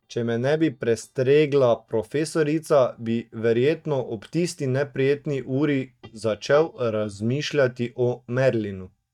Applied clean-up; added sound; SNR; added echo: neural mask model DeepFilterNet 3.